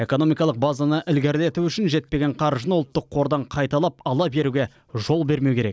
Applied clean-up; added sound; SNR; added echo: none; none; none; none.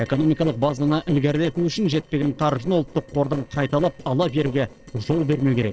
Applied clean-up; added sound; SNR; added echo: neural separator model SepFormer DNS4.